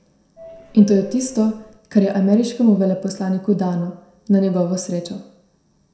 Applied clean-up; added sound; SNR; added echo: none; Subway, metro, underground / Doorbell; 18 dB; reverberation time 0.5 s.